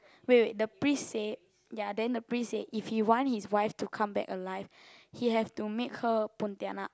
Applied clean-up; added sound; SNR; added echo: none; none; none; none.